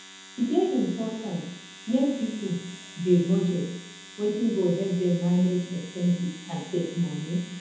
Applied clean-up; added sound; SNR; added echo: none; Domestic sounds, home sounds; 18 dB; reverberation time 0.8 s.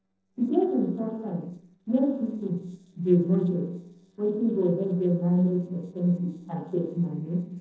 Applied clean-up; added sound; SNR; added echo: neural separator model SepFormer DNS4.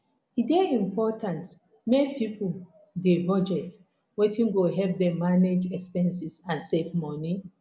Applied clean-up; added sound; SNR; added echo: none; none; none; none.